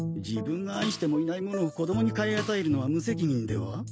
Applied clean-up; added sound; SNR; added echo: none; Snare drum; 16 dB; none.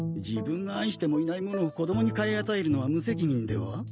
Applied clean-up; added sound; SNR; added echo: none; none; none; none.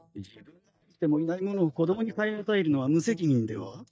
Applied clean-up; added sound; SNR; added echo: neural mask model DeepFilterNet 3.